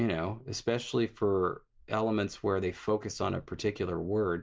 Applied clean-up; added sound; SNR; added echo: none; none; none; none.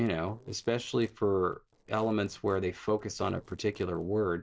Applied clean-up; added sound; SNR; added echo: neural separator model SepFormer DNS4.